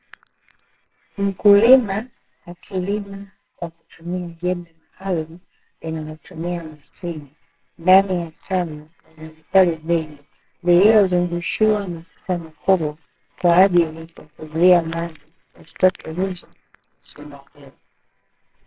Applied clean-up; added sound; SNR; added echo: neural separator model SepFormer WHAMR!.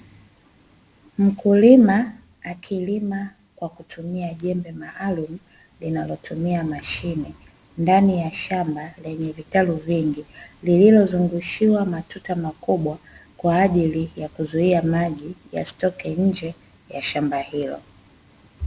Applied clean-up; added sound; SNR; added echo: none; none; none; none.